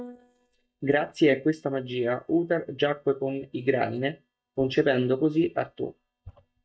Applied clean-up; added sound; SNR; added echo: neural mask model DeepFilterNet 3.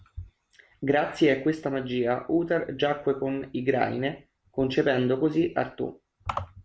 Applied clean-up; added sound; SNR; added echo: none; none; none; none.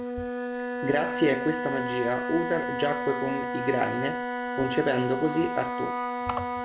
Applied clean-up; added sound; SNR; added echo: none; Wind instrument, woodwind instrument; 2 dB; none.